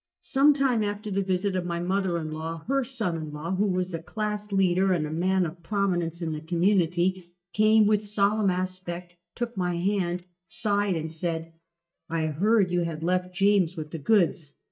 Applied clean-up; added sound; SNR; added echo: neural mask model DeepFilterNet 3.